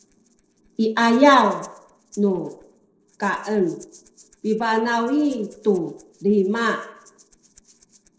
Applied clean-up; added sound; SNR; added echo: neural separator model SepFormer DNS4.